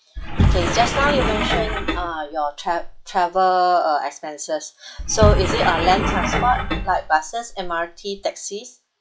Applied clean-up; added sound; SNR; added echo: classical method log-MMSE.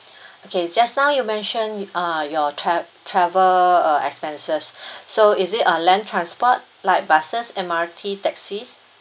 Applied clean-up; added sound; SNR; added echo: none; none; none; none.